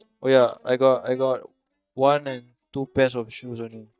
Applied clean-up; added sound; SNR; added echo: neural mask model DeepFilterNet 3.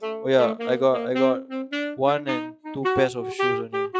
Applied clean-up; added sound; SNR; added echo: classical method log-MMSE.